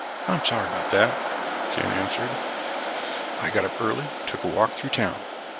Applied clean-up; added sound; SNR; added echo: none; Waves, surf; 2 dB; none.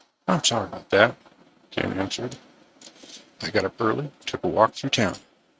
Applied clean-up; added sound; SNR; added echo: neural mask model RNNoise.